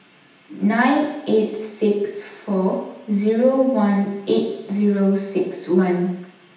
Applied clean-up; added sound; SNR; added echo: none; none; none; reverberation time 0.9 s.